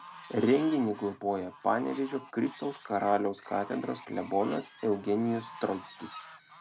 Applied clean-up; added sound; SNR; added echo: none; Fowl; 18 dB; none.